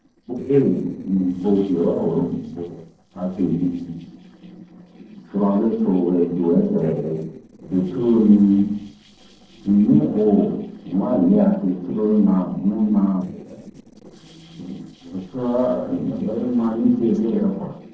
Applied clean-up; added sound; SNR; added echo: neural separator model SepFormer DNS4.